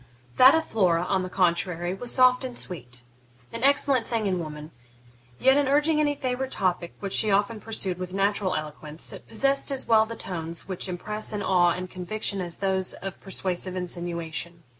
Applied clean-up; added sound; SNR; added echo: none; none; none; none.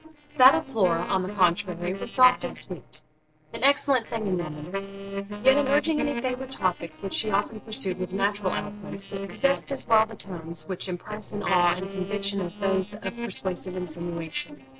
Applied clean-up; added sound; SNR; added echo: neural separator model SepFormer DNS4.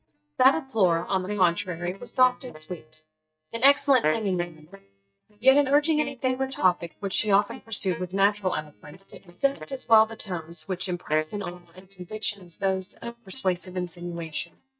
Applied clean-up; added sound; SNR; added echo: neural mask model DeepFilterNet 3.